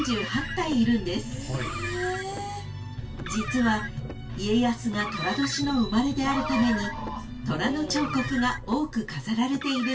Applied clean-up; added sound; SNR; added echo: none; Car; 11 dB; reverberation time 0.2 s.